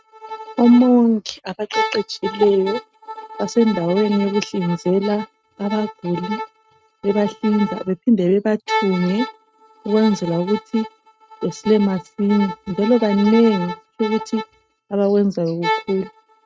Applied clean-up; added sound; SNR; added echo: neural mask model RNNoise.